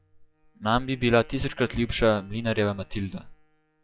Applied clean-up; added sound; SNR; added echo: classical method log-MMSE.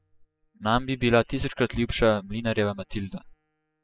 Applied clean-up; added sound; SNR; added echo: classical method spectral subtraction.